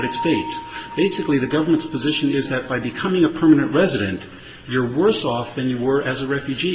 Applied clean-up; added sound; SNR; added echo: none; Bell; 18 dB; reverberation time 1.6 s.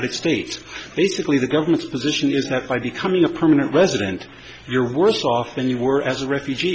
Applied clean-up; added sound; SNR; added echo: none; none; none; none.